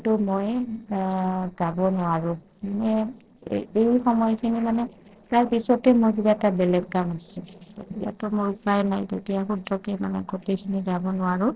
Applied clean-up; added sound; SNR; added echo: neural separator model SepFormer DNS4.